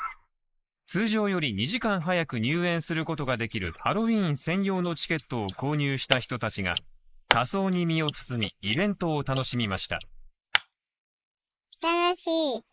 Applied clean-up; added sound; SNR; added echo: neural mask model Resemble Enhance denoiser.